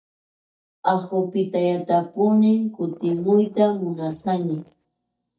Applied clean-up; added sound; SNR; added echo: neural mask model DeepFilterNet 3.